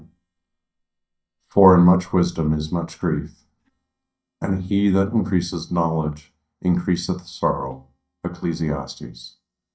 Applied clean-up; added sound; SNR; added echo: neural mask model DeepFilterNet 3.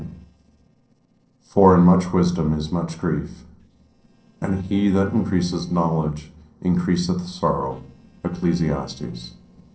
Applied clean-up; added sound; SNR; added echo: neural separator model SepFormer DNS4.